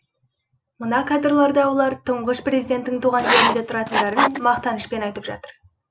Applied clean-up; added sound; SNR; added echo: none; Writing; -2 dB; none.